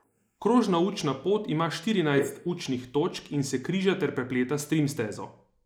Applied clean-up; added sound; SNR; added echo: neural mask model Resemble Enhance denoiser.